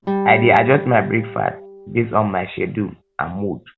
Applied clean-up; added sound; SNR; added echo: none; Guitar; 9 dB; none.